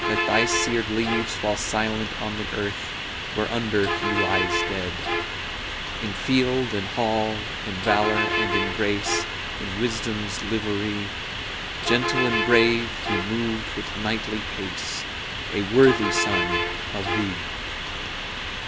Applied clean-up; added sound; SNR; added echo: none; Bus; 1 dB; none.